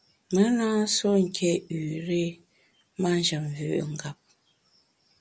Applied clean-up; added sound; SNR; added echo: none; none; none; none.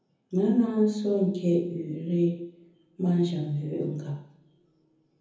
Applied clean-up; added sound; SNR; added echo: none; none; none; reverberation time 0.7 s.